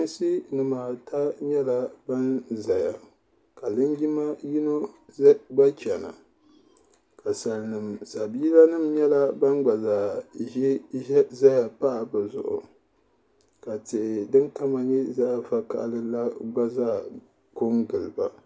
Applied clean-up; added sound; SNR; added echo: none; none; none; none.